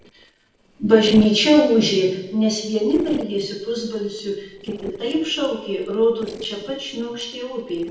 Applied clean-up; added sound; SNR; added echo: neural separator model SepFormer DNS4.